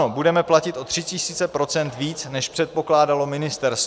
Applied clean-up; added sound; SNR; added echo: none; none; none; none.